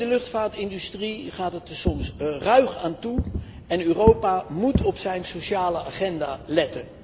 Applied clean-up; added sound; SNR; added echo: none; Fireworks; 8 dB; none.